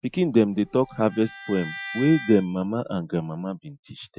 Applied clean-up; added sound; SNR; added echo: classical method Wiener filter.